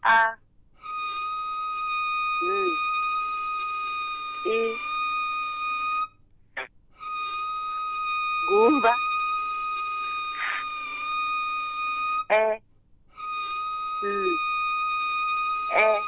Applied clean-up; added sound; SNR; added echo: none; Bowed string instrument; -1 dB; none.